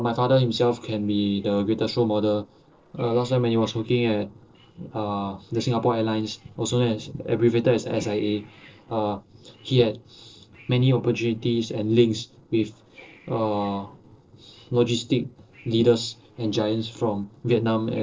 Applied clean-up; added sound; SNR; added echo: neural separator model SepFormer DNS4.